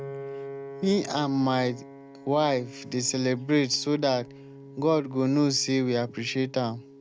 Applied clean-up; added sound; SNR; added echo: none; Piano; 16 dB; none.